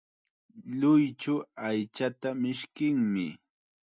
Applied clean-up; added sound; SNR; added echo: none; none; none; none.